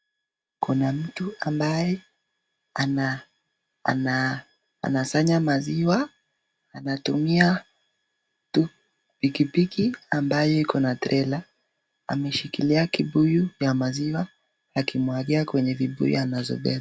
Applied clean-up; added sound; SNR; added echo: none; none; none; none.